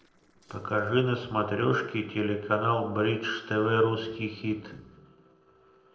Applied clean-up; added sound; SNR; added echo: neural separator model SepFormer DNS4.